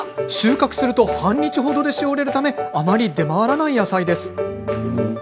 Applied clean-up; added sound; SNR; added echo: none; none; none; none.